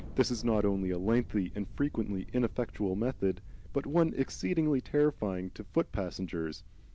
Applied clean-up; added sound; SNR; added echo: none; Thunder; 12 dB; none.